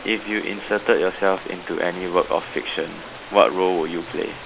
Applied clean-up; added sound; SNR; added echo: none; Stream; 15 dB; none.